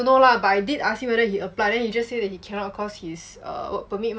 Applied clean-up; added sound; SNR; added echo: none; none; none; none.